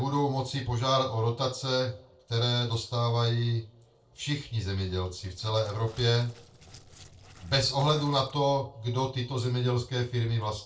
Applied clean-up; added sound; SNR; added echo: neural separator model SepFormer DNS4.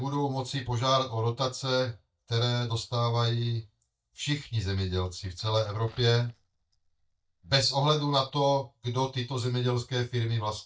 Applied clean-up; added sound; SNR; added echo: neural mask model DeepFilterNet 3.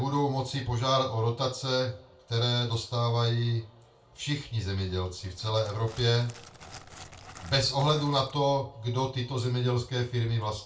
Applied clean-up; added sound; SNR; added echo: none; Crackle; 19 dB; reverberation time 0.3 s.